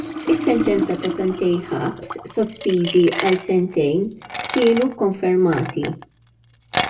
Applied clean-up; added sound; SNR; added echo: none; Liquid; 7 dB; reverberation time 0.1 s.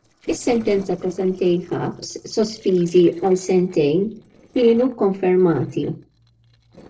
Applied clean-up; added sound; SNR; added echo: neural separator model SepFormer DNS4.